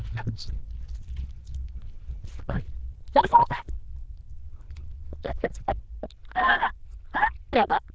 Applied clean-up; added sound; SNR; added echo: neural diffusion model UNIVERSE++.